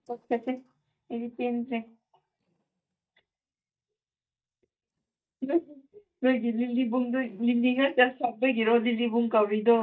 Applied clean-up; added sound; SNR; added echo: neural mask model DeepFilterNet 3.